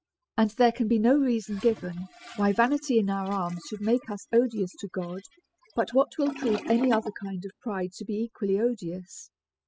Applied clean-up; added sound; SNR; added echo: classical method spectral subtraction.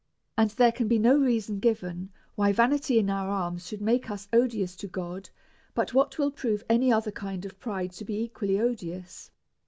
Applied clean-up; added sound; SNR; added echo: none; none; none; none.